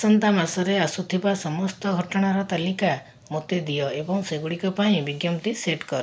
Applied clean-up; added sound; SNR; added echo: none; none; none; none.